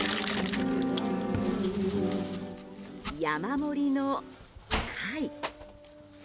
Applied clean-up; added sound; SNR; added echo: none; Domestic sounds, home sounds; 13 dB; none.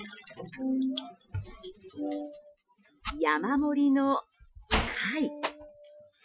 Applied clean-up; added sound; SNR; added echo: classical method Wiener filter.